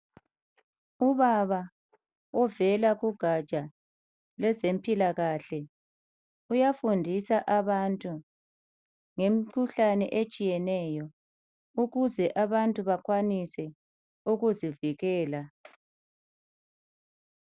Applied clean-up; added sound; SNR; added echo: none; none; none; none.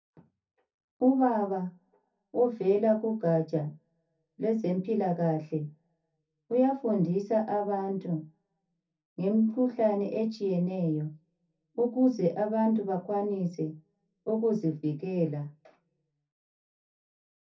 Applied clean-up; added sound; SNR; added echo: none; none; none; reverberation time 0.3 s.